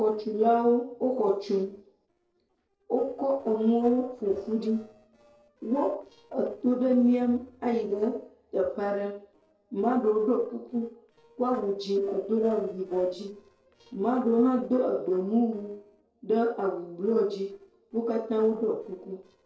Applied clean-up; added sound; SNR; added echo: neural separator model SepFormer DNS4.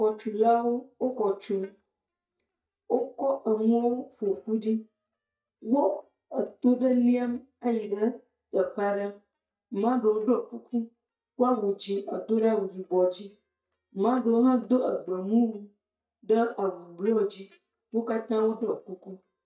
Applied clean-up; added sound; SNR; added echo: neural mask model DeepFilterNet 3.